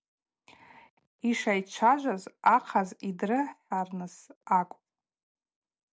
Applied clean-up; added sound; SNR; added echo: none; none; none; none.